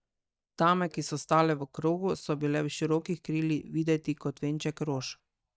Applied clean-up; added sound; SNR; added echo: neural mask model DeepFilterNet 3.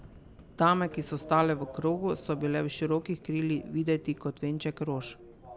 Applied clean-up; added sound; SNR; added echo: none; Subway, metro, underground; 19 dB; none.